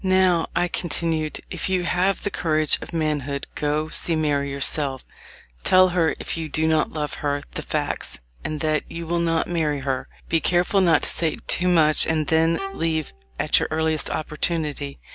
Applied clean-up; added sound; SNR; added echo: none; Bowed string instrument; 16 dB; none.